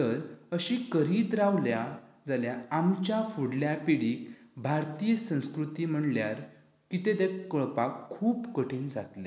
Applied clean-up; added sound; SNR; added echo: none; none; none; none.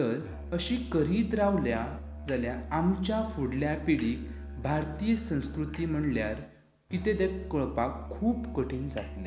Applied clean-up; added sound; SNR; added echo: none; Musical instrument; 10 dB; none.